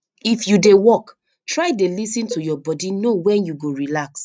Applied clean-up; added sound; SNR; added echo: neural mask model RNNoise.